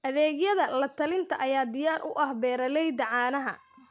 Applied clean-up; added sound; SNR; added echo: none; none; none; none.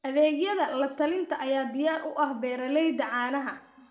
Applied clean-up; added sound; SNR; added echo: none; none; none; reverberation time 0.7 s.